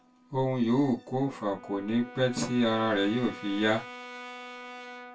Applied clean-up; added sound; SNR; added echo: none; Brass instrument; 15 dB; reverberation time 0.2 s.